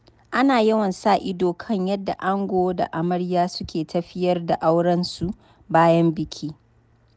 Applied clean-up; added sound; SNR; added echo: none; none; none; none.